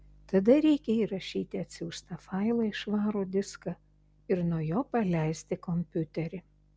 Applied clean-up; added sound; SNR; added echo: none; none; none; none.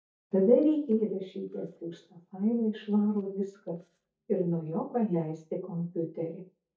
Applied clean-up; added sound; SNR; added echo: neural mask model DeepFilterNet 3.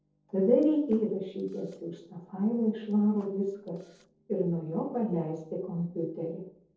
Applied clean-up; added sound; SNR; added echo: neural separator model SepFormer DNS4.